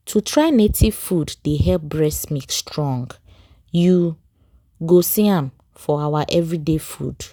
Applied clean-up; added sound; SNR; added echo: none; none; none; none.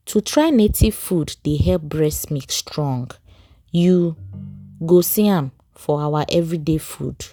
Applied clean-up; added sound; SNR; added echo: none; Ringtone; 20 dB; none.